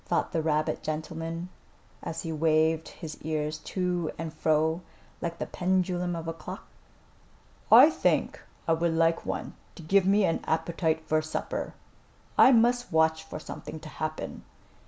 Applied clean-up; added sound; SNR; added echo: none; none; none; none.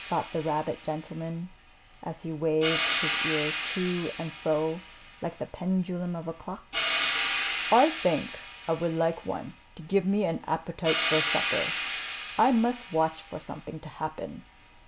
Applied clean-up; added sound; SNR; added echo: none; Hi-hat; 1 dB; none.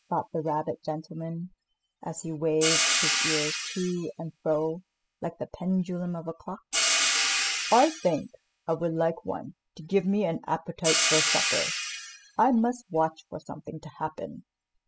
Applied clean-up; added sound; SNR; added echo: classical method spectral subtraction.